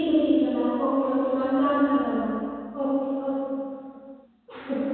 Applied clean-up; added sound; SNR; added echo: none; none; none; reverberation time 2.1 s.